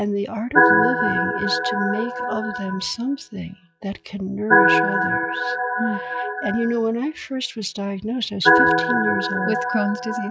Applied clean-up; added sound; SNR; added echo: classical method log-MMSE.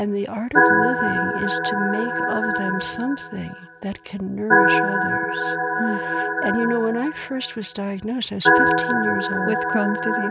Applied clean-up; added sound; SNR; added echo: none; Organ; -4 dB; none.